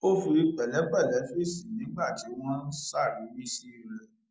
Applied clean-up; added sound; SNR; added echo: none; none; none; none.